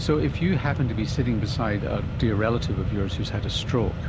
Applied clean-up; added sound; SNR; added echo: none; Mechanisms; 2 dB; none.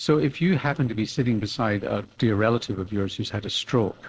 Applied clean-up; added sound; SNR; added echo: neural separator model SepFormer DNS4.